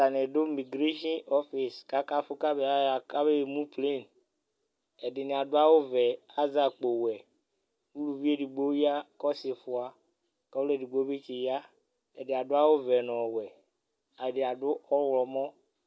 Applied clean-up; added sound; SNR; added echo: none; none; none; none.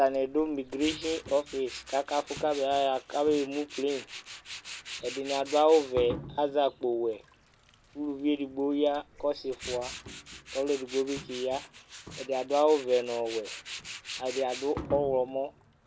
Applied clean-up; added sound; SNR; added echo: none; Tools; 14 dB; none.